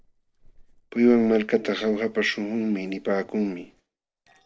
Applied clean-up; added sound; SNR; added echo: neural separator model SepFormer DNS4.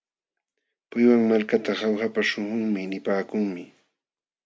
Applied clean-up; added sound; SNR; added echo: none; none; none; none.